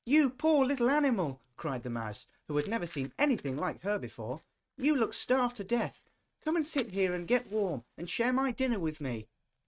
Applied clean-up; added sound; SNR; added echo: neural mask model RNNoise.